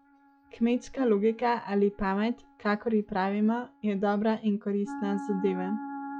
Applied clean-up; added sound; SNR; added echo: classical method log-MMSE.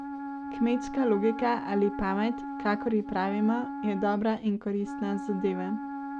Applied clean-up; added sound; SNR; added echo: none; Wind instrument, woodwind instrument; 8 dB; none.